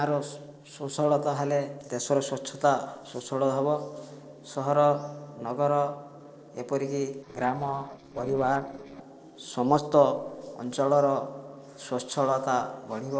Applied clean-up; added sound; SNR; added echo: neural separator model SepFormer DNS4.